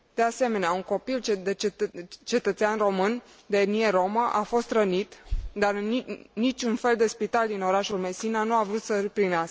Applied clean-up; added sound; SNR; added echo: none; none; none; none.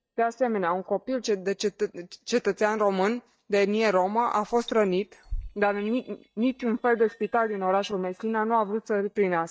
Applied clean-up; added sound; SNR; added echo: neural mask model DeepFilterNet 3.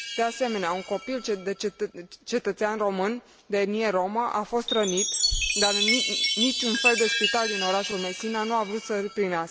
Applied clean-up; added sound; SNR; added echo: none; Chime; 3 dB; none.